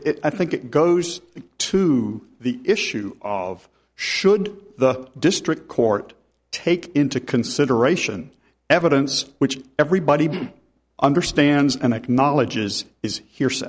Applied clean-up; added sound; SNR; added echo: none; none; none; none.